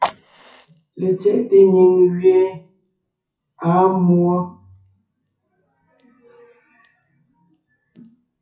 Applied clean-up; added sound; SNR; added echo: classical method WPE with log-MMSE.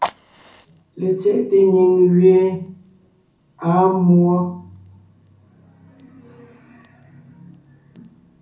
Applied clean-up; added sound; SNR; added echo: none; Fire; 19 dB; reverberation time 0.6 s.